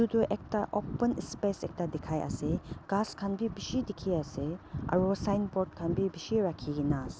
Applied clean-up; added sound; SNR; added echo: none; none; none; none.